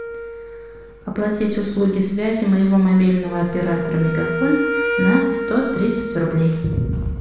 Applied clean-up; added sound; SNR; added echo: none; Wind instrument, woodwind instrument; 8 dB; reverberation time 0.9 s.